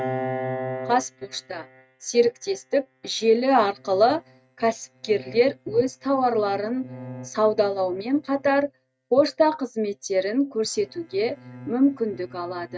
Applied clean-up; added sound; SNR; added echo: neural mask model RNNoise.